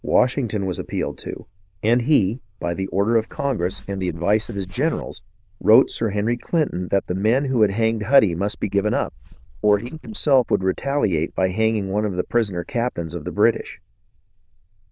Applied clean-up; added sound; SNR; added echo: neural diffusion model UNIVERSE++.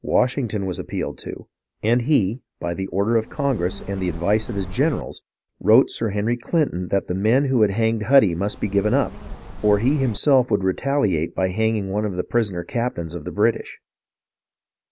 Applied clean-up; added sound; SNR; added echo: none; Bird; 12 dB; none.